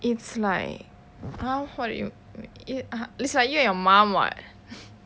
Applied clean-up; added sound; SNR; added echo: none; none; none; none.